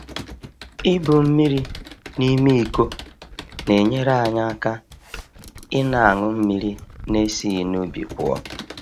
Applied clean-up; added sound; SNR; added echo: none; Glass + Computer keyboard; 15 dB; none.